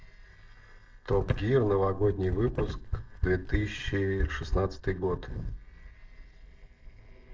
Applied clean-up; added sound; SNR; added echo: neural separator model SepFormer DNS4.